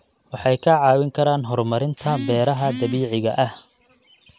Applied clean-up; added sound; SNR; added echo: none; none; none; none.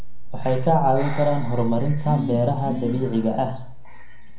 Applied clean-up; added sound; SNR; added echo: none; Breathing; 3 dB; reverberation time 0.6 s.